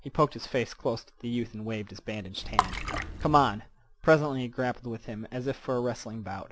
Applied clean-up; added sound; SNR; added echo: none; Water / Splash, splatter; 3 dB; none.